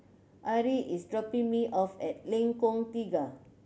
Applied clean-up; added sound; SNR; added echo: none; none; none; none.